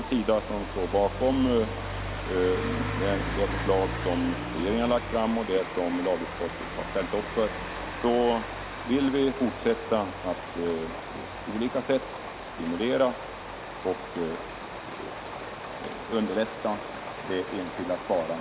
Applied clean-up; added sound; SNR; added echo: none; Rain; 6 dB; none.